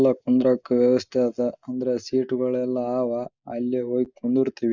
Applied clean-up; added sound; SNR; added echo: neural mask model Resemble Enhance denoiser.